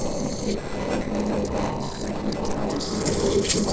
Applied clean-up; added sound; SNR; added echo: neural separator model SepFormer DNS4.